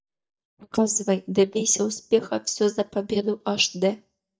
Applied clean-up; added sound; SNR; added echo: neural mask model DeepFilterNet 3.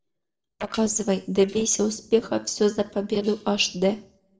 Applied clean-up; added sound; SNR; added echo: neural separator model SepFormer DNS4.